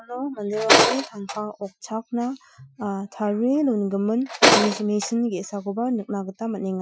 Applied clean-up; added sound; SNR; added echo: classical method Wiener filter.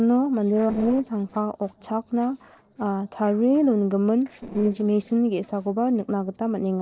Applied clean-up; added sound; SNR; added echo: neural separator model SepFormer DNS4.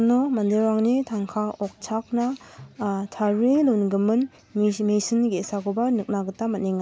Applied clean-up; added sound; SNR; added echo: none; none; none; none.